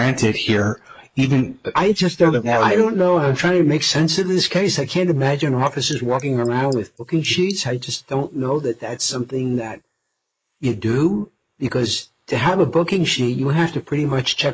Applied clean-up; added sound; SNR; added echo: neural mask model Resemble Enhance denoiser.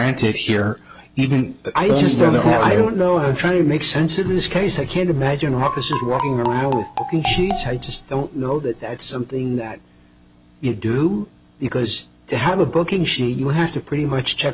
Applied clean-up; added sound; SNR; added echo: none; Marimba, xylophone; 8 dB; none.